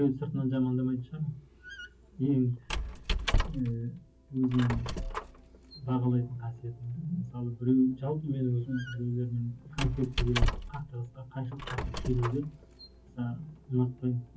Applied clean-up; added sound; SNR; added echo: none; Squeak; 5 dB; reverberation time 0.3 s.